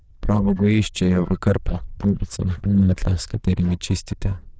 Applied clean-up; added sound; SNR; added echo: neural diffusion model UNIVERSE++.